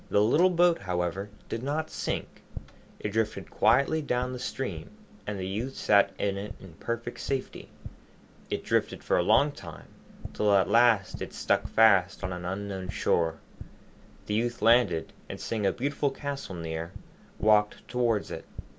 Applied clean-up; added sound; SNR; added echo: none; Tap; 15 dB; none.